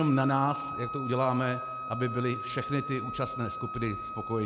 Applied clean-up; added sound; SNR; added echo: none; Wind instrument, woodwind instrument; 7 dB; none.